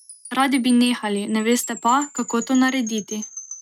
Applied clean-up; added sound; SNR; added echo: neural mask model RNNoise.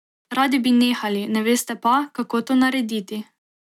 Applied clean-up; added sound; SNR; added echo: none; none; none; none.